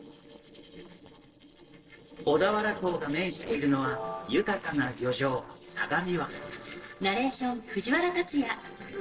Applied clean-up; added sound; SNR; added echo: neural separator model SepFormer DNS4.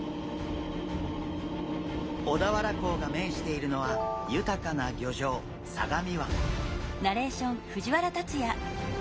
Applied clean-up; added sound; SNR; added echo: none; none; none; none.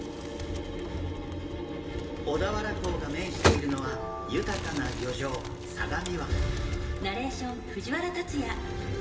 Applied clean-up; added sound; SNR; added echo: none; Crumpling, crinkling; 6 dB; reverberation time 2.2 s.